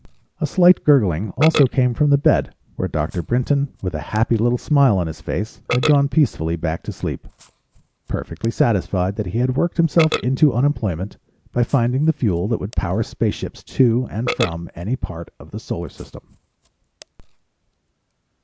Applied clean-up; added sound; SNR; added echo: none; Burping, eructation; 14 dB; none.